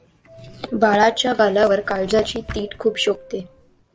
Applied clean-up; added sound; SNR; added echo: none; Drawer open or close + Subway, metro, underground / Doorbell; 20 dB; none.